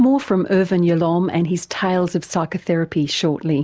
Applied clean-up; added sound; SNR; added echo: none; none; none; none.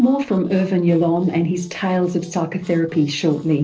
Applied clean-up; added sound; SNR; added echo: neural separator model SepFormer DNS4.